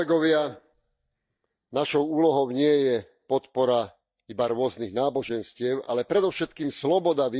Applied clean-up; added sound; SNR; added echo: neural mask model DeepFilterNet 3.